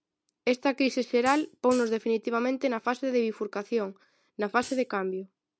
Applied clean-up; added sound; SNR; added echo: none; Hi-hat; 17 dB; none.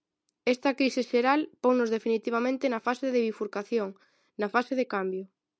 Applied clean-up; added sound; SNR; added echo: none; none; none; none.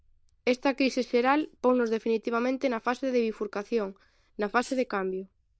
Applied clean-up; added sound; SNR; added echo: neural diffusion model UNIVERSE++.